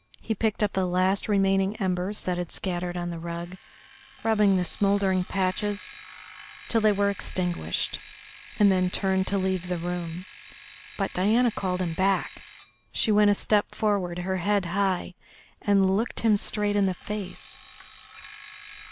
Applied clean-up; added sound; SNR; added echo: none; Alarm; 18 dB; none.